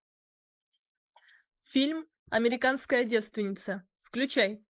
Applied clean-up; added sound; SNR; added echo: neural mask model Resemble Enhance denoiser.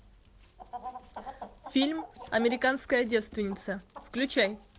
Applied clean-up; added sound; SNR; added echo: none; Chicken, rooster; 14 dB; none.